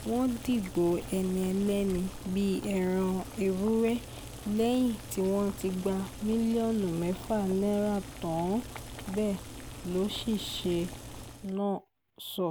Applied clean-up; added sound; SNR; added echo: none; Boiling; 13 dB; none.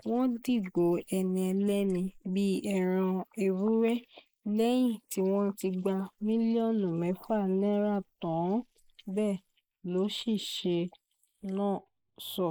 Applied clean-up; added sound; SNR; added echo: neural mask model Resemble Enhance denoiser.